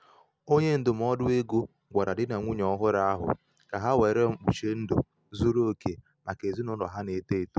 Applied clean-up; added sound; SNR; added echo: none; none; none; none.